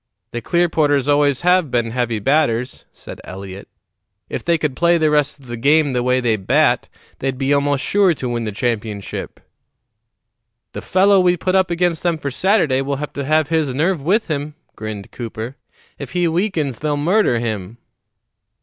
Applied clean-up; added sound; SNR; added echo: none; none; none; none.